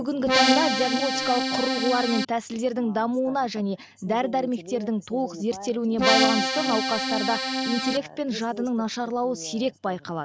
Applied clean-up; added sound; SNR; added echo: none; Accordion; -2 dB; none.